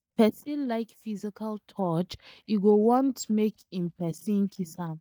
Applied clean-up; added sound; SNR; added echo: neural mask model DeepFilterNet 3.